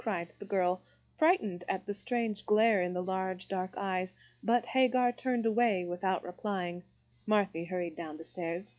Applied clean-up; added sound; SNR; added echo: classical method log-MMSE.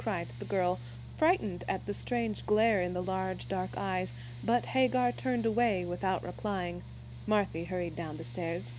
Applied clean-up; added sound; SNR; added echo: none; Mechanical fan; 12 dB; none.